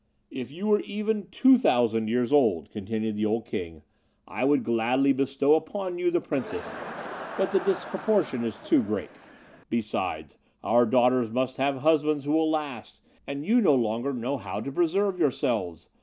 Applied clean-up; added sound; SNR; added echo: none; Crowd; 13 dB; none.